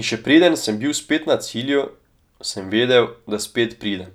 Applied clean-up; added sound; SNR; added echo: none; none; none; none.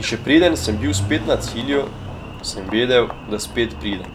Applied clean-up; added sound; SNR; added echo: none; Engine; 8 dB; none.